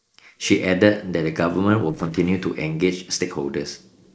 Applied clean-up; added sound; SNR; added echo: neural separator model SepFormer DNS4.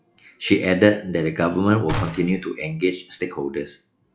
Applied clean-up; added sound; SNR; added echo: classical method log-MMSE.